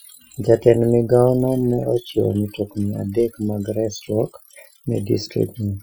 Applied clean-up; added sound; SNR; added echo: classical method Wiener filter.